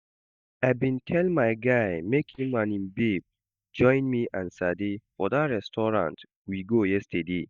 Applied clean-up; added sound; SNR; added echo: neural mask model DeepFilterNet 3.